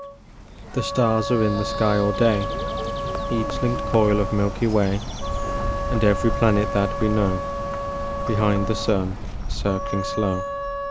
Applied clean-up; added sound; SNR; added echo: none; Wind instrument, woodwind instrument + Bird; 3 dB; none.